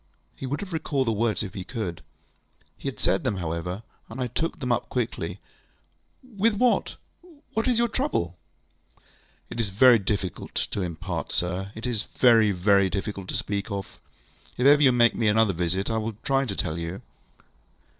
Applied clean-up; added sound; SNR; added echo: none; none; none; none.